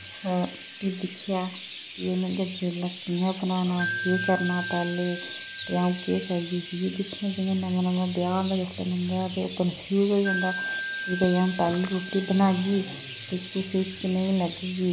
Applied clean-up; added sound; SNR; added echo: none; Chirp, tweet + Wind chime; 10 dB; none.